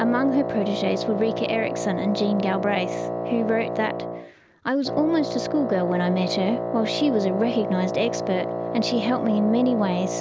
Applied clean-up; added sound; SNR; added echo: none; Wind instrument, woodwind instrument; 4 dB; none.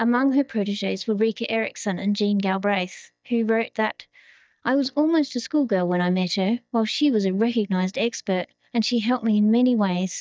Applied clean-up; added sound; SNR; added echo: neural mask model DeepFilterNet 3.